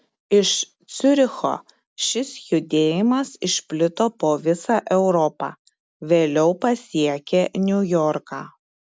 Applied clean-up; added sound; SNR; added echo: none; none; none; none.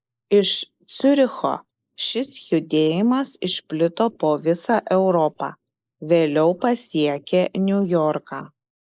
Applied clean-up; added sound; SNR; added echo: neural mask model Resemble Enhance denoiser.